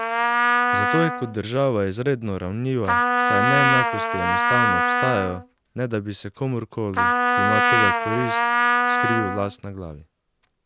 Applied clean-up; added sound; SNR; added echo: none; Trumpet; -4 dB; none.